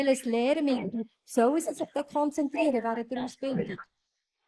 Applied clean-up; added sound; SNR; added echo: neural mask model Resemble Enhance denoiser.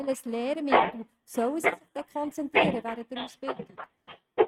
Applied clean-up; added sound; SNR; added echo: neural mask model RNNoise.